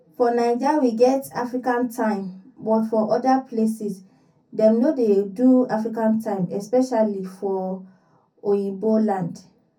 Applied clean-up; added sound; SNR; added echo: none; none; none; reverberation time 0.3 s.